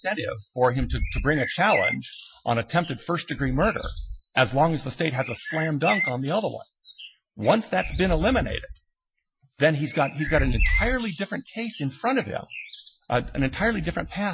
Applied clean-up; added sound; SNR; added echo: classical method Wiener filter.